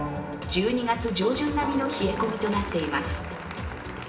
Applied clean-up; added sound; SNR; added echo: none; Applause; 12 dB; reverberation time 0.6 s.